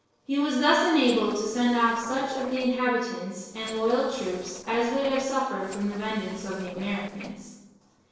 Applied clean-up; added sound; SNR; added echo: neural separator model SepFormer DNS4.